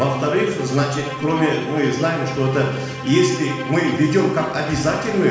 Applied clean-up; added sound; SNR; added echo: none; Bowed string instrument; 11 dB; reverberation time 1.1 s.